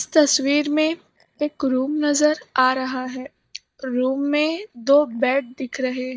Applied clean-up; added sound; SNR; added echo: neural mask model DeepFilterNet 3.